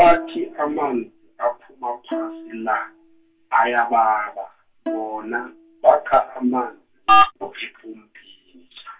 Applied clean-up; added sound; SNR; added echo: none; Bowed string instrument; 13 dB; reverberation time 0.1 s.